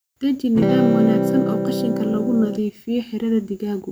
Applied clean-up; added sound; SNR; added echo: none; Electric guitar / Strum; 0 dB; none.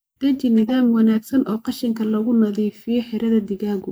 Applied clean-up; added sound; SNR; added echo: neural mask model Resemble Enhance denoiser.